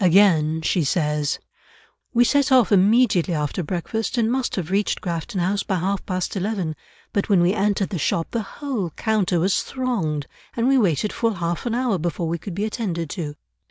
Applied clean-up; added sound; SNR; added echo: none; none; none; none.